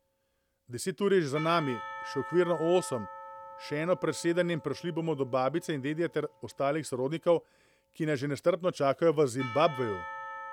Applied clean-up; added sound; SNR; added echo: none; Church bell / Percussion; 15 dB; none.